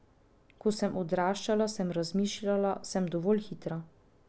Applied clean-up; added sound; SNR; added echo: none; none; none; none.